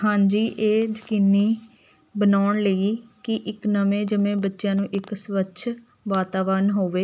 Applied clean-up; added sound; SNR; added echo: none; none; none; none.